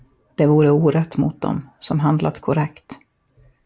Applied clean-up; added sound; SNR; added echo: none; none; none; none.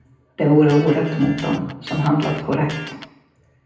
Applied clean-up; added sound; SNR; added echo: none; Electric guitar; 16 dB; reverberation time 0.8 s.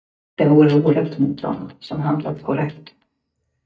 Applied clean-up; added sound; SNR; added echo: neural mask model DeepFilterNet 3.